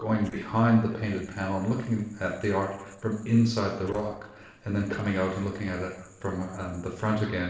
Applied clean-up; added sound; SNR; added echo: neural separator model SepFormer DNS4.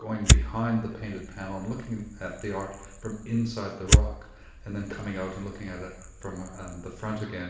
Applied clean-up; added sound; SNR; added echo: none; Fire; -5 dB; reverberation time 0.8 s.